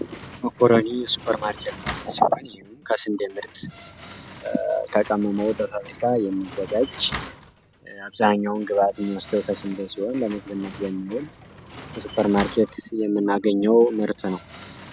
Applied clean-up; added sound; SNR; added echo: none; Slam; 16 dB; none.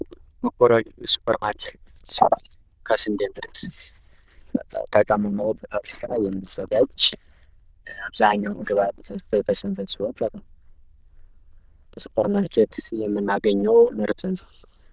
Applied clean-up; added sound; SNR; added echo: neural diffusion model UNIVERSE++.